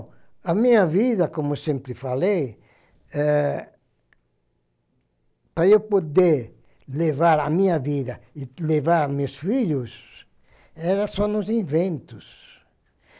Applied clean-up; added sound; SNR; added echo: none; none; none; none.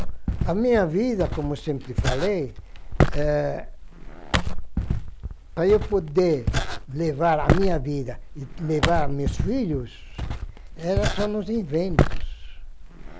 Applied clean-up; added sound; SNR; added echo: none; Walk, footsteps; 0 dB; none.